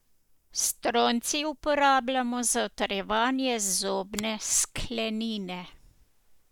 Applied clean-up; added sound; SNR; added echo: neural mask model DeepFilterNet 3.